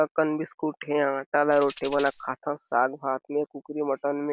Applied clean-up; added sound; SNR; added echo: none; Tambourine; 7 dB; none.